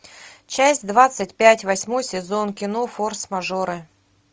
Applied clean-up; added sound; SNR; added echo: none; none; none; none.